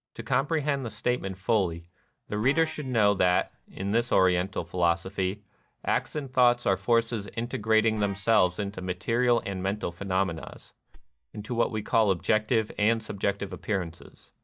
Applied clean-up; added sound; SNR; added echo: neural mask model DeepFilterNet 3.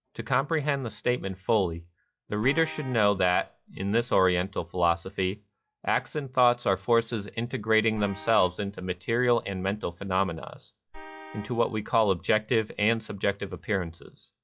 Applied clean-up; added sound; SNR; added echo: classical method log-MMSE.